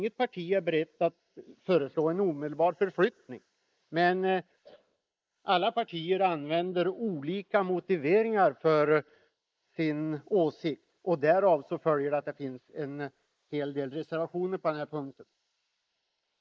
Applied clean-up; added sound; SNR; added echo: neural mask model Resemble Enhance denoiser.